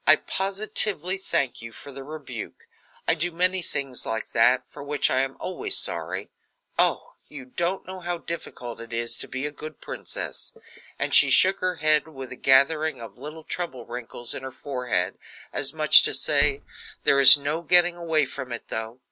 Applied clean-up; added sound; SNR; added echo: none; Car; 15 dB; none.